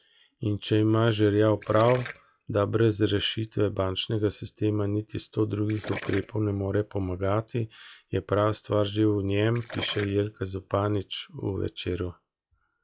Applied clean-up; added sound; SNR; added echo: classical method log-MMSE.